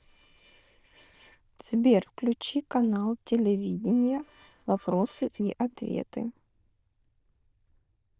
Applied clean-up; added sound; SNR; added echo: neural diffusion model UNIVERSE++.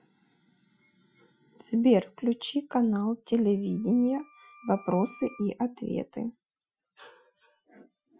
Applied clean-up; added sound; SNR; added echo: classical method Wiener filter.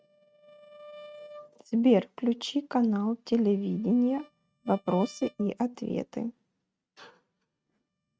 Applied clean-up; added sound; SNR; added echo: neural mask model RNNoise.